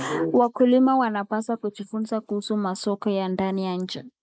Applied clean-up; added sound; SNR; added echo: neural mask model Resemble Enhance denoiser.